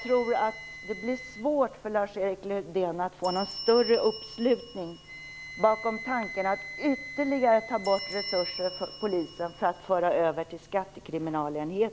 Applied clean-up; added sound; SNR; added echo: none; Bell + Wind instrument, woodwind instrument; 13 dB; none.